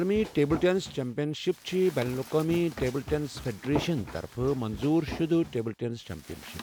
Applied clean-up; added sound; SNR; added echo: none; Run; 13 dB; none.